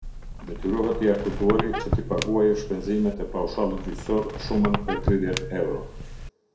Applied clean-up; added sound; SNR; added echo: none; Squeak; 5 dB; reverberation time 0.6 s.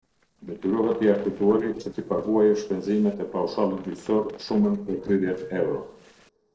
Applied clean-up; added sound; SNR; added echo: neural separator model SepFormer DNS4.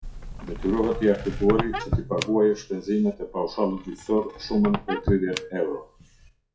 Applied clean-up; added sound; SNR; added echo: classical method WPE with log-MMSE.